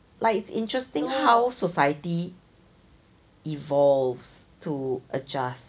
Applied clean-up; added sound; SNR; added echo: none; none; none; none.